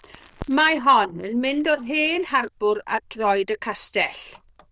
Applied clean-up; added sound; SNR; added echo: neural diffusion model UNIVERSE++.